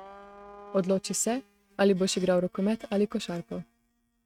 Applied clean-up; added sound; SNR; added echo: neural mask model RNNoise.